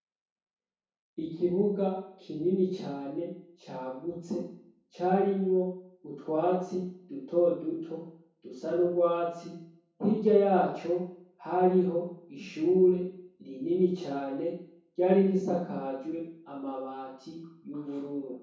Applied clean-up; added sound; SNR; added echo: none; none; none; reverberation time 0.6 s.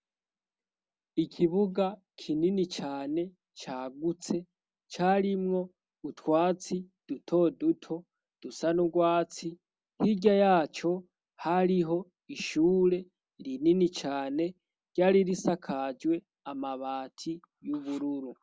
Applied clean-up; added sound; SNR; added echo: none; none; none; none.